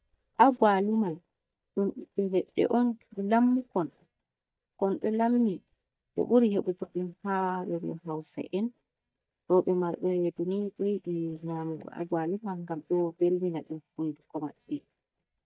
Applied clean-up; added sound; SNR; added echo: neural mask model DeepFilterNet 3.